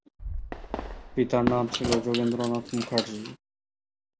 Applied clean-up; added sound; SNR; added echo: none; Fireworks + Keys jangling; 5 dB; none.